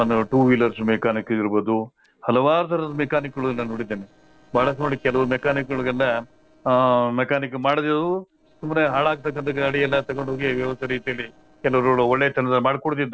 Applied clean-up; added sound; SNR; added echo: neural separator model SepFormer DNS4.